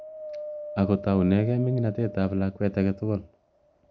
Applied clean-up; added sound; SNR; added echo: none; Wind; 14 dB; none.